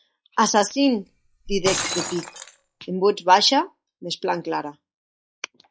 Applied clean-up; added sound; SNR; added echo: classical method log-MMSE.